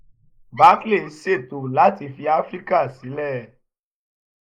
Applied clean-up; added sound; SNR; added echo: neural mask model Resemble Enhance denoiser.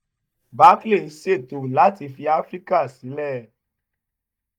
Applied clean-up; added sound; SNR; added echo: neural mask model DeepFilterNet 3.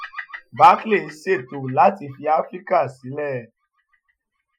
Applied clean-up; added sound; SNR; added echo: classical method Wiener filter.